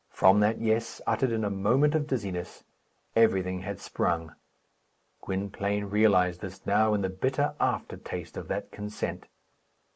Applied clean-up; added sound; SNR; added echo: none; none; none; none.